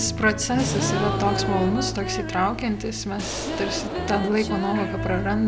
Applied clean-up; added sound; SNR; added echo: none; Explosion; 11 dB; none.